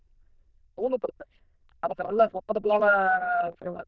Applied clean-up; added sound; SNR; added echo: neural diffusion model UNIVERSE++.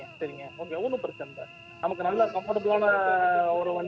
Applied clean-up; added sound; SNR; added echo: none; Cricket / Buzz; 18 dB; none.